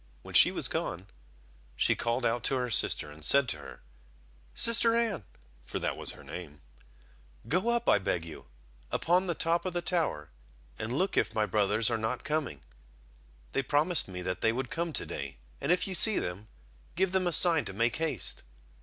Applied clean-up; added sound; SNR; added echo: none; none; none; none.